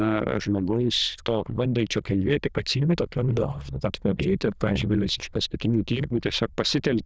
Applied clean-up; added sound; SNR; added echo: neural diffusion model UNIVERSE++.